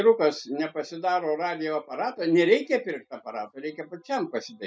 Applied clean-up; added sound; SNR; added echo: none; none; none; none.